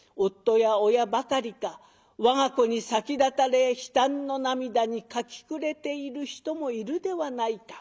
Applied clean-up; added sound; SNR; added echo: none; none; none; none.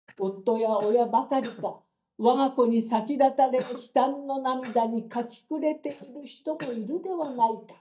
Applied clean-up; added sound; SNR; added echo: neural mask model DeepFilterNet 3.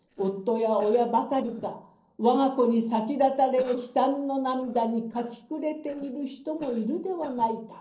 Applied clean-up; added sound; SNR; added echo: neural separator model SepFormer DNS4.